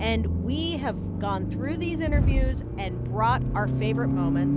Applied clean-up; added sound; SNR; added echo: none; Accelerating, revving, vroom; -5 dB; none.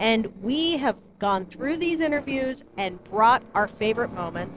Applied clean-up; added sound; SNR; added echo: neural separator model SepFormer DNS4.